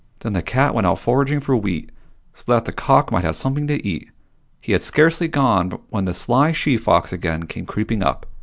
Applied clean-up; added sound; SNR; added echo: none; none; none; none.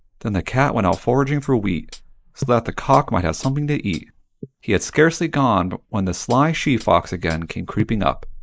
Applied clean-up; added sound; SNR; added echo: neural mask model Resemble Enhance denoiser.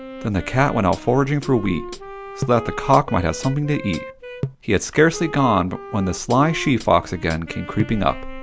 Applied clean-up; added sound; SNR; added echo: none; Wind instrument, woodwind instrument + Hi-hat; 13 dB; none.